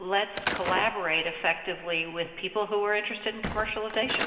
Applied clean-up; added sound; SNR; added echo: none; Slam / Wood; 8 dB; reverberation time 2.3 s.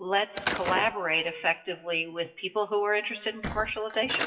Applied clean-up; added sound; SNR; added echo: classical method WPE with log-MMSE.